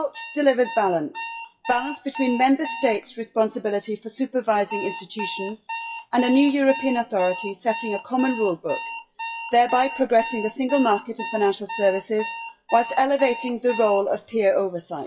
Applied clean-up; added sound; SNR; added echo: classical method WPE with log-MMSE.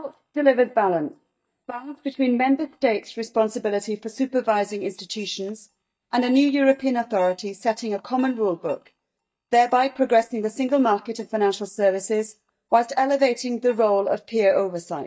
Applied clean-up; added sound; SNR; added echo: neural mask model DeepFilterNet 3.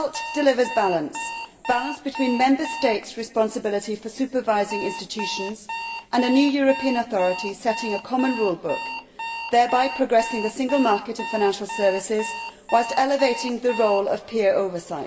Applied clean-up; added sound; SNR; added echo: none; Alarm; 11 dB; reverberation time 2.9 s.